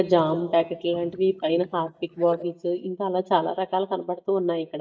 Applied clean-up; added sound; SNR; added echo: neural mask model DeepFilterNet 3.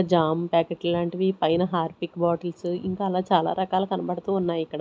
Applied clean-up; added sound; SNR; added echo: none; none; none; none.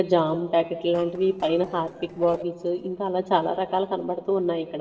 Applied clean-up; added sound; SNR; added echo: neural separator model SepFormer DNS4.